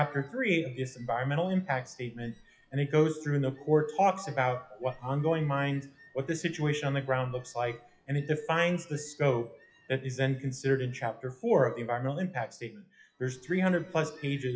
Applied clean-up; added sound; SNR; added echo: classical method WPE with log-MMSE.